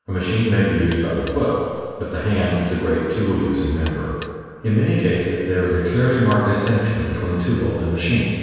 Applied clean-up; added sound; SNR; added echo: none; Alarm; 19 dB; reverberation time 1.9 s.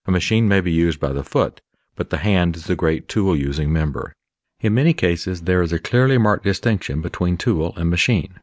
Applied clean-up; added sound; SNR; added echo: none; none; none; none.